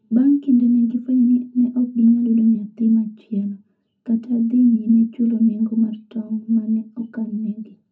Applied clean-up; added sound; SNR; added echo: none; none; none; reverberation time 0.4 s.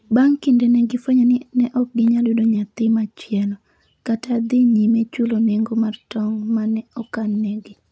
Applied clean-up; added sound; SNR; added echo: none; none; none; none.